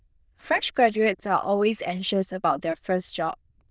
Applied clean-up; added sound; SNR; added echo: neural diffusion model UNIVERSE++.